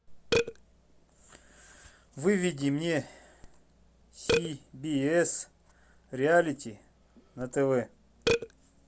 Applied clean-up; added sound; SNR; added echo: none; Burping, eructation; 5 dB; none.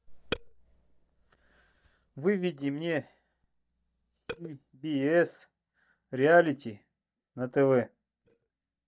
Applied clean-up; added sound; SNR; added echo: neural mask model DeepFilterNet 3.